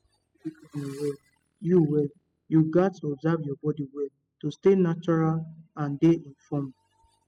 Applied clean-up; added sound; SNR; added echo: classical method spectral subtraction.